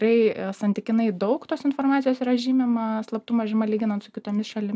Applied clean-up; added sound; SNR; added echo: none; none; none; none.